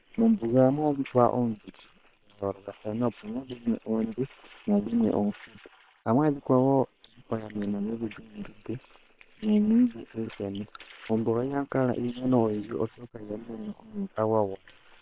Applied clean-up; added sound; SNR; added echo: neural separator model SepFormer WHAM!.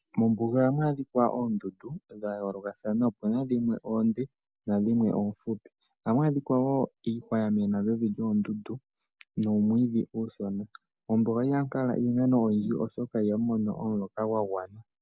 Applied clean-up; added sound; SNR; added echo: none; none; none; none.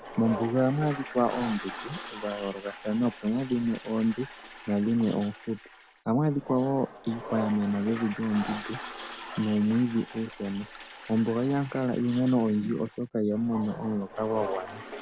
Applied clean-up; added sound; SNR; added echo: none; Toilet flush; 13 dB; none.